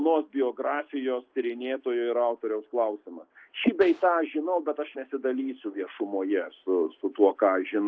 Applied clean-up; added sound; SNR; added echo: neural separator model SepFormer DNS4.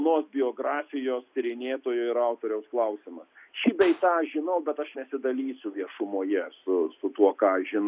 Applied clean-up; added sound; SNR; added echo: none; Clapping; 13 dB; none.